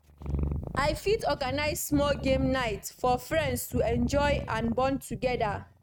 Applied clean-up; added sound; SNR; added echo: neural mask model RNNoise.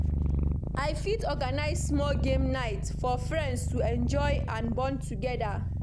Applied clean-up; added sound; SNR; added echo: none; Purr; -3 dB; none.